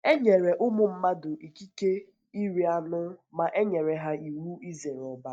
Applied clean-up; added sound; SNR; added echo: neural mask model DeepFilterNet 3.